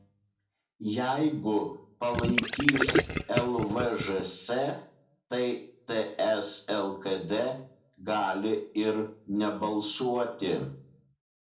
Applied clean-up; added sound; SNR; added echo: none; Gurgling; -1 dB; reverberation time 0.4 s.